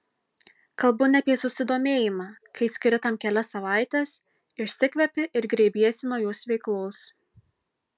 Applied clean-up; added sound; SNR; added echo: none; none; none; none.